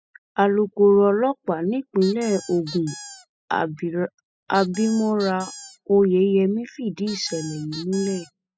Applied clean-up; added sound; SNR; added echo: classical method spectral subtraction.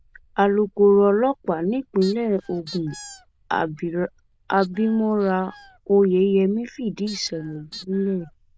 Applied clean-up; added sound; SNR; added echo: neural diffusion model UNIVERSE++.